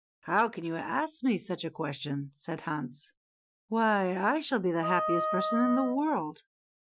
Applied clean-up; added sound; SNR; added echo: classical method Wiener filter.